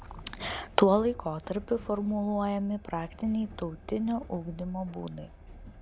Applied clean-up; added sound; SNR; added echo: none; Train; 16 dB; none.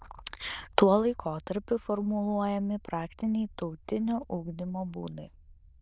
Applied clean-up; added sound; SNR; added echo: neural diffusion model UNIVERSE++.